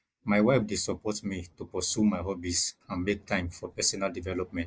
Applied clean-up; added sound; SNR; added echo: neural mask model Resemble Enhance denoiser.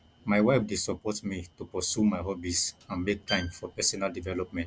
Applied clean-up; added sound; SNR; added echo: none; Bowed string instrument; 11 dB; none.